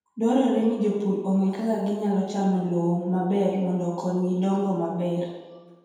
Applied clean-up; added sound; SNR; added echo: none; none; none; reverberation time 1.1 s.